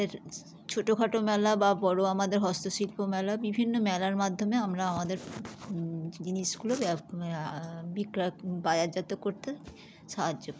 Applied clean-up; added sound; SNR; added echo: none; none; none; none.